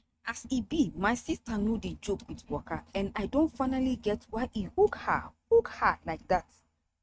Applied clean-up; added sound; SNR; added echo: neural mask model RNNoise.